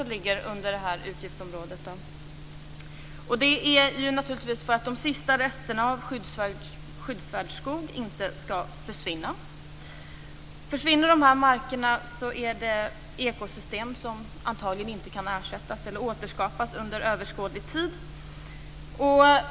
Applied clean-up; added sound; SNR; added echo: none; none; none; none.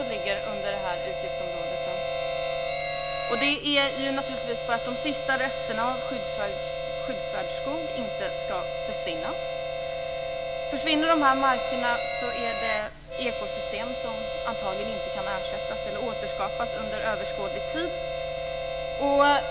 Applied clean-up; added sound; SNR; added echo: none; Harmonica; 1 dB; none.